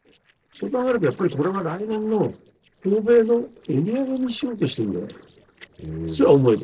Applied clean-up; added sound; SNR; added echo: neural separator model SepFormer DNS4.